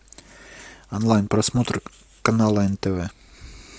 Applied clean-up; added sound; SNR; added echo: none; none; none; none.